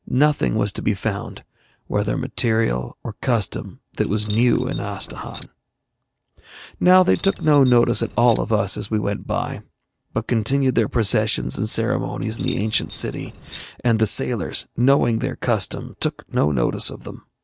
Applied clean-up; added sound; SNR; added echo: none; Keys jangling; 8 dB; none.